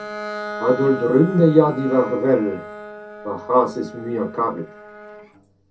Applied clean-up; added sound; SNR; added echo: none; Bowed string instrument; 13 dB; reverberation time 0.3 s.